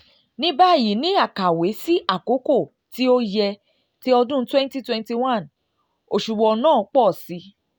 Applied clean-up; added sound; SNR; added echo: none; none; none; none.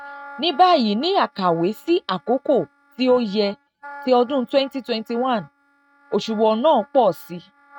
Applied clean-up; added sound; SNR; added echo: neural mask model RNNoise.